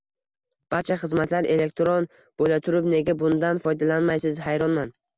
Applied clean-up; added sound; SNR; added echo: none; none; none; none.